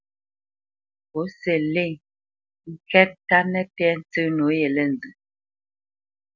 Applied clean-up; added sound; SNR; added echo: none; none; none; none.